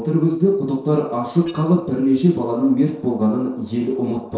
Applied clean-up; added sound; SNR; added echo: neural separator model SepFormer DNS4.